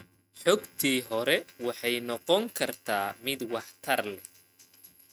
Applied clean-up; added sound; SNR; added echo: neural mask model RNNoise.